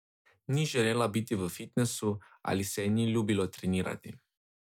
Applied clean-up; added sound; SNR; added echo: none; none; none; none.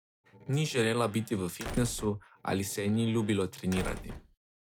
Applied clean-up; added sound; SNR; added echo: none; Squeak / Slam / Wood; 12 dB; none.